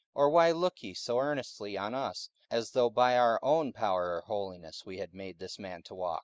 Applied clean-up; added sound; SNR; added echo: neural mask model Resemble Enhance denoiser.